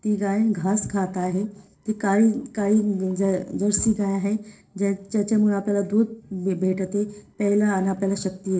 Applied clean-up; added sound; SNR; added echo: neural separator model SepFormer DNS4.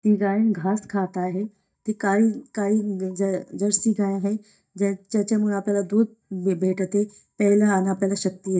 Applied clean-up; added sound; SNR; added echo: neural mask model DeepFilterNet 3.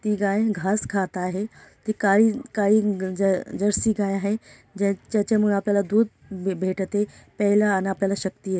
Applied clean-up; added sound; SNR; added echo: none; none; none; none.